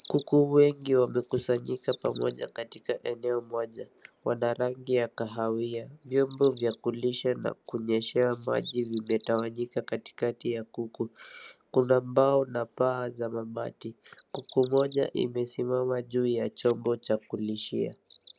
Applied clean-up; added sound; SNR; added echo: none; Bird vocalization, bird call, bird song; 12 dB; none.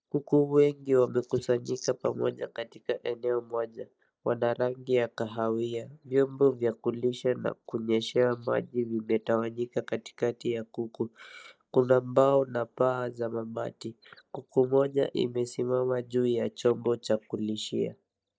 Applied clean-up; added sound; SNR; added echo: neural mask model DeepFilterNet 3.